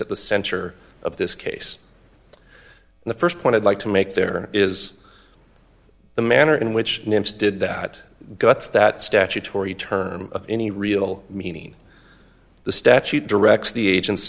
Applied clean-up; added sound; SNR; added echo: none; none; none; none.